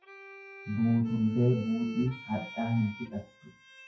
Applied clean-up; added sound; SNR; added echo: classical method WPE with log-MMSE.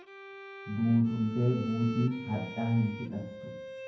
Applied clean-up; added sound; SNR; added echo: none; Bowed string instrument; 14 dB; reverberation time 0.9 s.